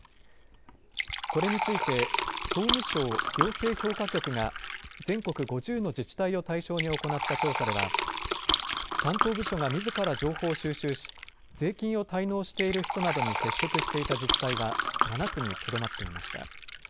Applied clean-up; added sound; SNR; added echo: none; Fill (with liquid); 0 dB; none.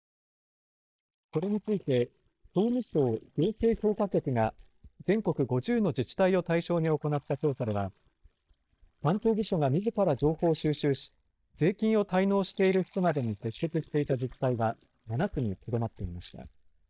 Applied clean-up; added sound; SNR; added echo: neural mask model DeepFilterNet 3.